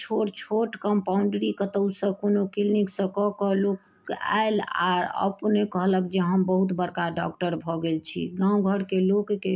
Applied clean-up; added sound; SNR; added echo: none; none; none; none.